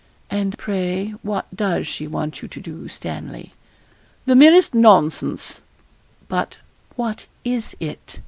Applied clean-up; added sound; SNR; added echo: none; none; none; none.